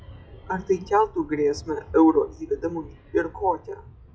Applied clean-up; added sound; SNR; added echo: classical method WPE with log-MMSE.